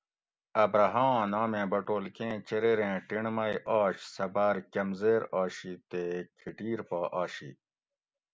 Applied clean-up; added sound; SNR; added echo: none; none; none; none.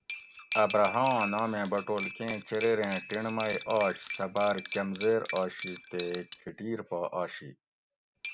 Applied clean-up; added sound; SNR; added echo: none; Cutlery, silverware; 7 dB; none.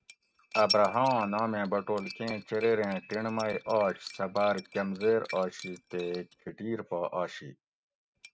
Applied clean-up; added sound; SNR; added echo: neural mask model RNNoise.